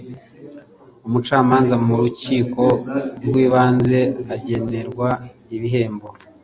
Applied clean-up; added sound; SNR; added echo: none; none; none; none.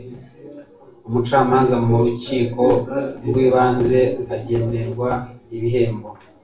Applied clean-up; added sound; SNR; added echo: none; none; none; reverberation time 0.3 s.